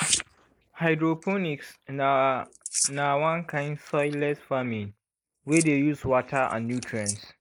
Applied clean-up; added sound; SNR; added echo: neural mask model Resemble Enhance denoiser.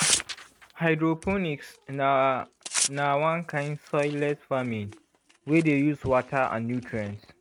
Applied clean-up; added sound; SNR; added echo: neural mask model RNNoise.